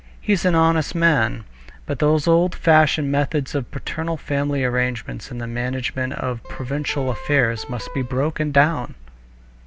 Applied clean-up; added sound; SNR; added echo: none; Electric guitar; 17 dB; none.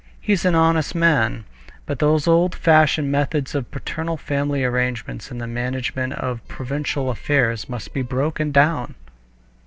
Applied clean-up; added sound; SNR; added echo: neural separator model SepFormer DNS4.